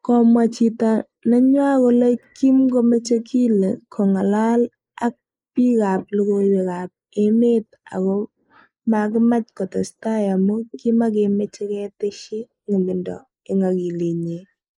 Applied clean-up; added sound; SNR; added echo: neural mask model Resemble Enhance denoiser.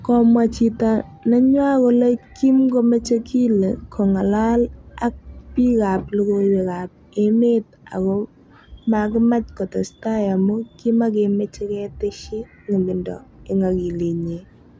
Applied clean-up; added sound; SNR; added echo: none; none; none; none.